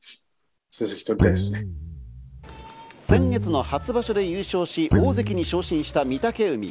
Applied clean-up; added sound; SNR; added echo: none; Guitar; -1 dB; none.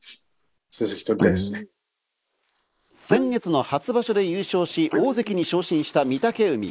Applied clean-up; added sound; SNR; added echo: neural mask model Resemble Enhance denoiser.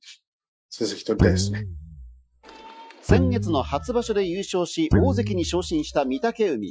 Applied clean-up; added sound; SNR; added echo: classical method Wiener filter.